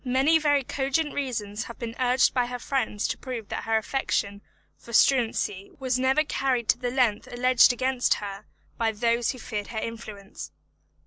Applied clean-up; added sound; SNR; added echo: none; none; none; none.